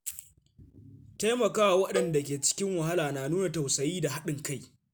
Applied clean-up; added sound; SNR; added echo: none; Cowbell; 10 dB; none.